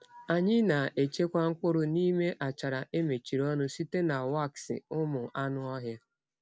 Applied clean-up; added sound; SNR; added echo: none; none; none; none.